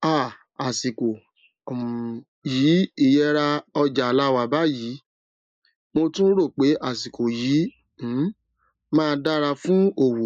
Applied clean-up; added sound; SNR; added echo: neural mask model Resemble Enhance denoiser.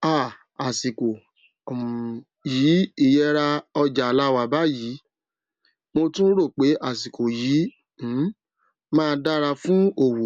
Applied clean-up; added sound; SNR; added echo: none; none; none; none.